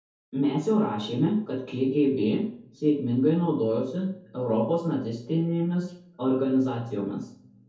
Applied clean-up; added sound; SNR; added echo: none; none; none; reverberation time 0.6 s.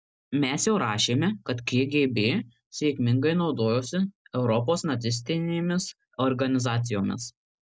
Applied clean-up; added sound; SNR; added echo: none; none; none; none.